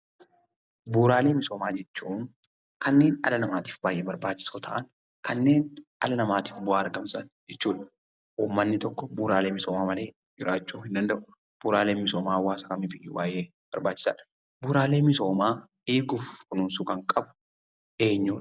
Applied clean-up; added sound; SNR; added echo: none; none; none; none.